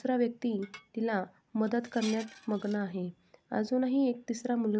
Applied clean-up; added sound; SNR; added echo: none; Dishes, pots, and pans; 20 dB; none.